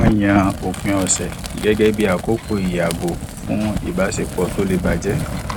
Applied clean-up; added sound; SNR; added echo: none; Fire; 6 dB; none.